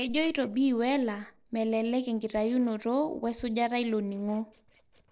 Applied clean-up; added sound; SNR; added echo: neural separator model SepFormer DNS4.